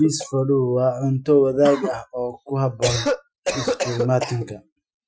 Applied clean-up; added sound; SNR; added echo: classical method Wiener filter.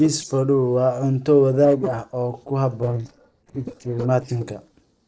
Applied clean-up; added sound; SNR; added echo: neural separator model SepFormer DNS4.